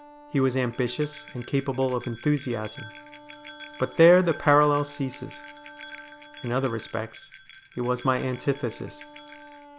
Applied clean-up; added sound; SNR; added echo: none; Bell + Wind instrument, woodwind instrument; 18 dB; none.